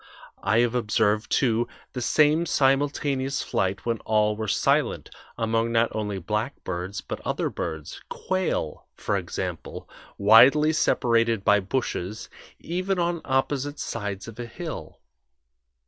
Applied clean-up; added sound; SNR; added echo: none; none; none; none.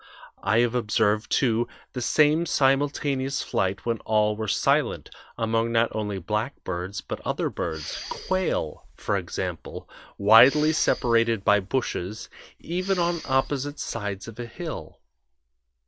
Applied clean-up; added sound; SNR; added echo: none; Respiratory sounds; 15 dB; none.